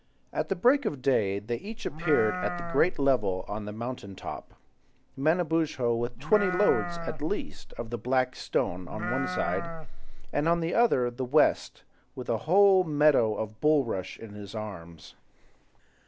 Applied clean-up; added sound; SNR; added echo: none; Livestock, farm animals, working animals; 4 dB; none.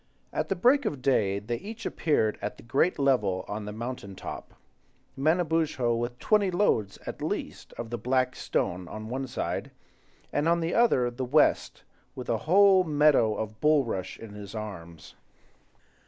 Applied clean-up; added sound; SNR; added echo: none; none; none; none.